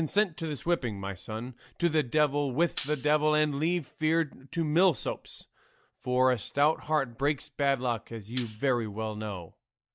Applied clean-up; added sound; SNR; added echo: neural mask model DeepFilterNet 3.